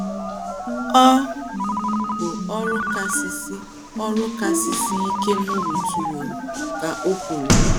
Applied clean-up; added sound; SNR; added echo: none; Ringtone + Water tap, faucet; 0 dB; none.